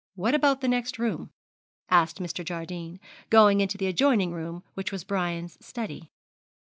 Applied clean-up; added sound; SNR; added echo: none; none; none; none.